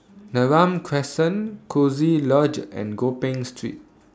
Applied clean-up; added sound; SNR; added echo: none; none; none; none.